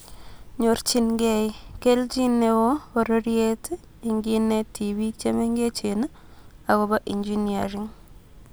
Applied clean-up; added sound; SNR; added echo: none; none; none; none.